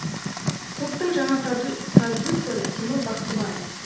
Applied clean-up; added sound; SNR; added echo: none; Fire; -1 dB; reverberation time 0.9 s.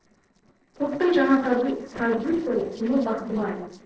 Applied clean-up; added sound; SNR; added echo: neural separator model SepFormer DNS4.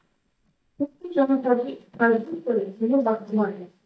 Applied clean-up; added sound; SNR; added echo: neural mask model DeepFilterNet 3.